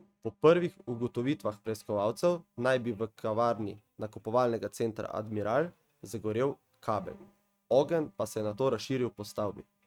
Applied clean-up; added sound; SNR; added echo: neural mask model RNNoise.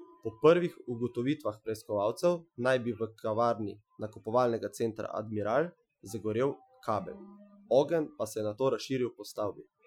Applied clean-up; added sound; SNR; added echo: classical method Wiener filter.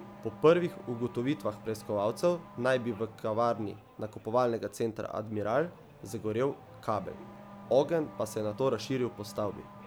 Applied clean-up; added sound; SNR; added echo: none; Race car, auto racing / Accelerating, revving, vroom; 17 dB; none.